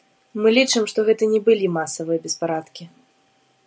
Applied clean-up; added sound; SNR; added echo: none; none; none; none.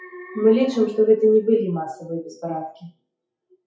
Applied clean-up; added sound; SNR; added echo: classical method WPE with log-MMSE.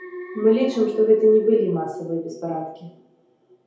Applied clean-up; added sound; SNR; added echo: none; Alarm; 17 dB; reverberation time 0.8 s.